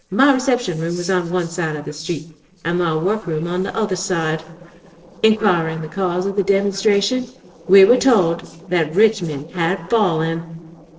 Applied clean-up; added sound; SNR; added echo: neural separator model SepFormer DNS4.